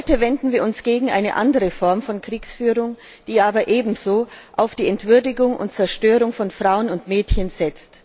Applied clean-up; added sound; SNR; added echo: none; none; none; none.